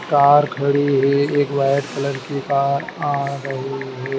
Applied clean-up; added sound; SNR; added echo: none; Typing; 18 dB; none.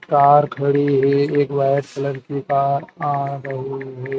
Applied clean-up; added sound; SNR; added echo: neural mask model RNNoise.